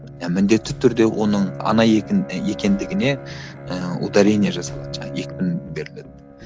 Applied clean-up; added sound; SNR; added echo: none; Bowed string instrument; 13 dB; none.